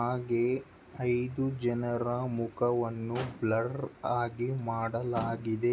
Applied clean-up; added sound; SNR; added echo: none; Motor vehicle (road); 17 dB; none.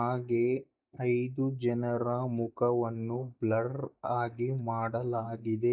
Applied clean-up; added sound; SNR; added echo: neural mask model DeepFilterNet 3.